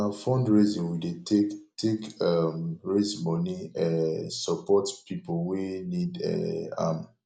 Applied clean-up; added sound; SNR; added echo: none; none; none; none.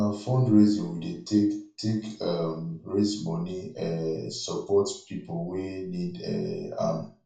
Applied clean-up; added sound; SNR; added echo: none; none; none; reverberation time 0.3 s.